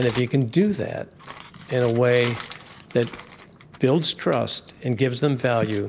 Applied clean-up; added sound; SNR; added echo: none; Crumpling, crinkling; 19 dB; none.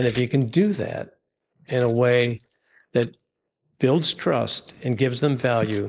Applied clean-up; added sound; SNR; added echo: neural mask model Resemble Enhance denoiser.